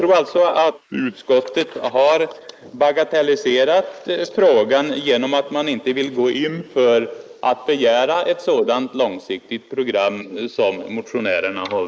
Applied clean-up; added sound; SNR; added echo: neural mask model Resemble Enhance denoiser.